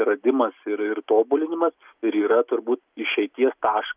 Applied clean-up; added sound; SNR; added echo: none; none; none; none.